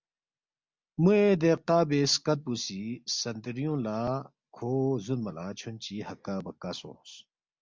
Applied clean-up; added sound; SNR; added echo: none; none; none; none.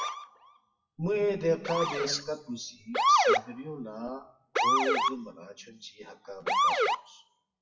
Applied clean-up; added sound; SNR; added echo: classical method WPE with log-MMSE.